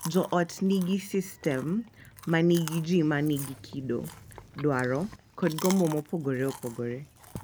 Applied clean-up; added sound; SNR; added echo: none; Chewing, mastication; 16 dB; none.